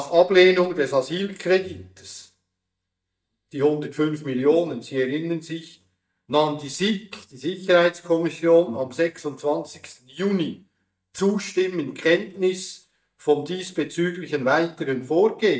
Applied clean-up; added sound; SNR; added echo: neural mask model DeepFilterNet 3.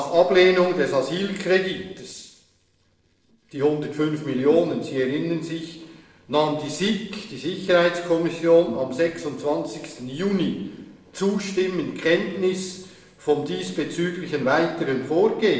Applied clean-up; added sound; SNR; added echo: neural separator model SepFormer DNS4.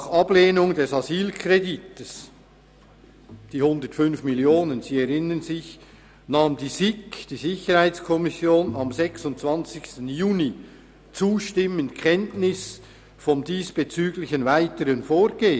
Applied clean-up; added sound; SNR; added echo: none; none; none; none.